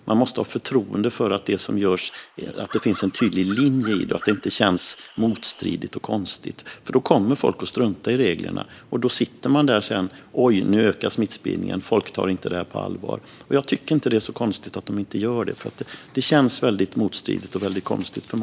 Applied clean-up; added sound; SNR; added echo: neural mask model Resemble Enhance denoiser.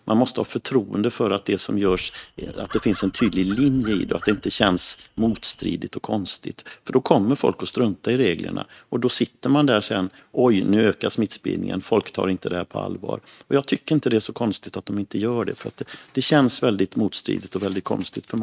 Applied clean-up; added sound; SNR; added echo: neural mask model RNNoise.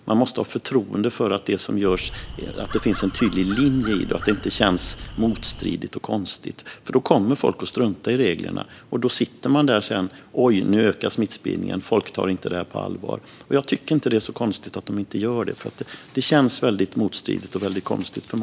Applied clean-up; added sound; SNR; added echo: none; Crow; 11 dB; none.